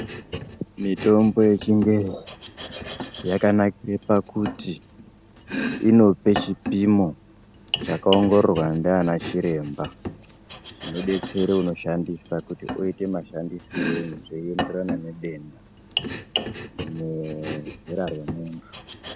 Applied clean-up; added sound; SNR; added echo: none; Domestic sounds, home sounds; 10 dB; none.